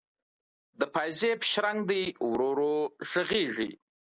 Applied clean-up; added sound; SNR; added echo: none; none; none; none.